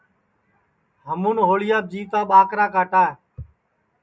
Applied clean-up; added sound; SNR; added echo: none; none; none; none.